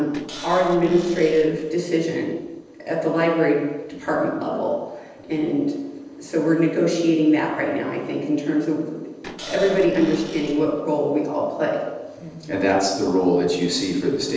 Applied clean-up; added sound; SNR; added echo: neural separator model SepFormer DNS4.